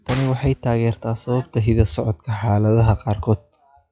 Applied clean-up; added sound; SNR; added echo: classical method log-MMSE.